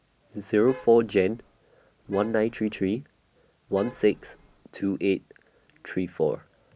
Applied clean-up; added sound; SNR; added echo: none; Traffic noise, roadway noise / Vehicle horn, car horn, honking; 20 dB; none.